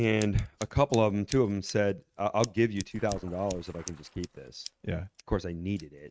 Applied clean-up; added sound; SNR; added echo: neural mask model RNNoise.